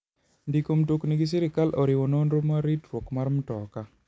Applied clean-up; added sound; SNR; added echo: none; none; none; none.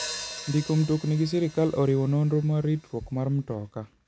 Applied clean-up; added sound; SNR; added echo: none; Hi-hat; 16 dB; none.